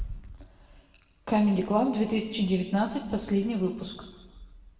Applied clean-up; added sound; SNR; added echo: none; none; none; reverberation time 1.2 s.